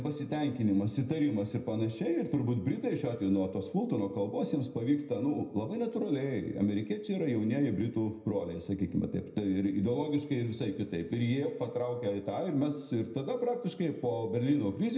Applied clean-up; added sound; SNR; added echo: none; none; none; reverberation time 0.8 s.